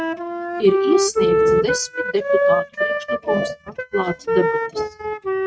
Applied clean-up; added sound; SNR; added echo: neural mask model RNNoise.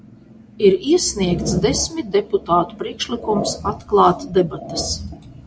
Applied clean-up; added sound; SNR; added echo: none; none; none; none.